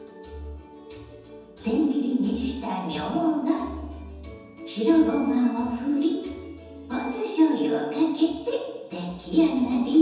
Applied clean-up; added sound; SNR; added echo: none; none; none; reverberation time 1.1 s.